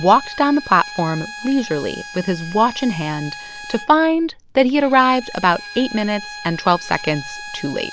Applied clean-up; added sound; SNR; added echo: none; Bowed string instrument; 15 dB; none.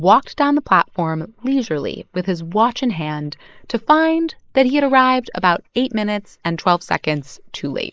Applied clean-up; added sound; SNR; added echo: neural mask model Resemble Enhance denoiser.